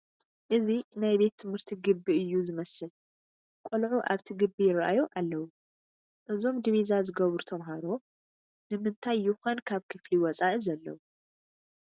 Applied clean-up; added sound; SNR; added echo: none; none; none; none.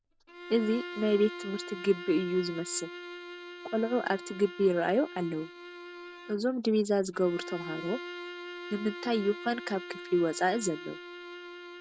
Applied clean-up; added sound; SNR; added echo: none; Bowed string instrument; 12 dB; none.